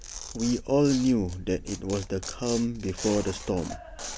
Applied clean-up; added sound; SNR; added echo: none; Tearing; 13 dB; none.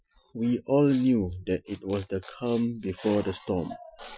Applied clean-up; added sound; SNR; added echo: classical method Wiener filter.